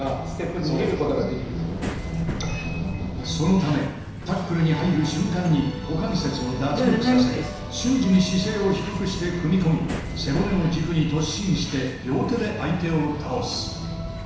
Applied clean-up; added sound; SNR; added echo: none; Subway, metro, underground; 6 dB; reverberation time 1.0 s.